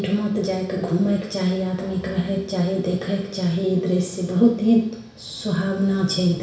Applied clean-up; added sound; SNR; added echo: none; none; none; reverberation time 0.7 s.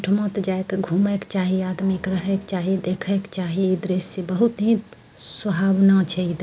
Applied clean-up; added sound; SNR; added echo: none; none; none; none.